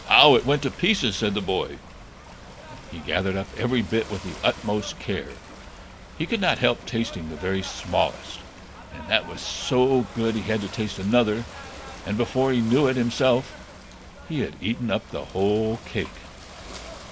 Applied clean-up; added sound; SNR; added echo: none; Ocean / Boat, Water vehicle; 15 dB; none.